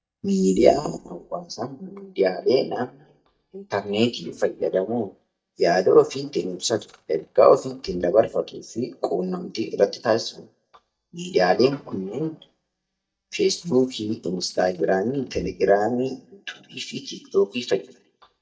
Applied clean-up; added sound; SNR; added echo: neural mask model DeepFilterNet 3.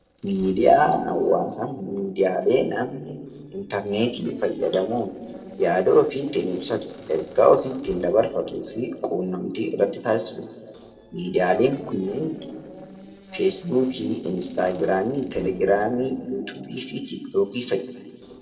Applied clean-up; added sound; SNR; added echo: neural separator model SepFormer DNS4.